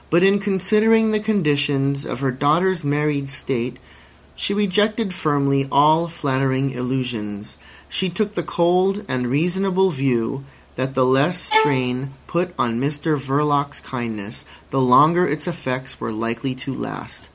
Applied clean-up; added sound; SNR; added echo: none; Bowed string instrument; 3 dB; none.